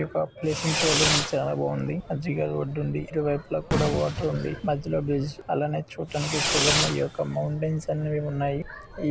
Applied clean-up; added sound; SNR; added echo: none; Fireworks; 4 dB; none.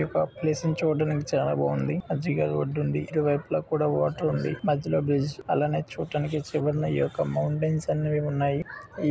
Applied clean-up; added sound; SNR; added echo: none; none; none; none.